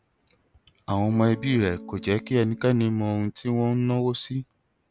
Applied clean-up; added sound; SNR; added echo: none; Electric guitar / Strum; 16 dB; none.